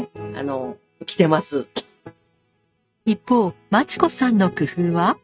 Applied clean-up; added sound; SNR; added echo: neural mask model RNNoise.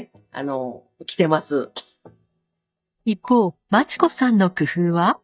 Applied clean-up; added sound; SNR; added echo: neural mask model DeepFilterNet 3.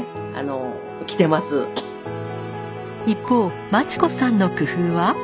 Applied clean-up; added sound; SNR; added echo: none; Tap; 17 dB; none.